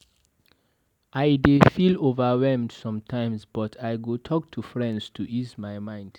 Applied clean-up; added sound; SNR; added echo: none; none; none; none.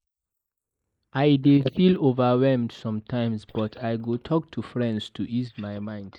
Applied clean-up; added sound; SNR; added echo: neural mask model Resemble Enhance denoiser.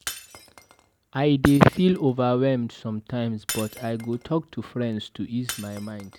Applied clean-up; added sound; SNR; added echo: none; Shatter; 17 dB; none.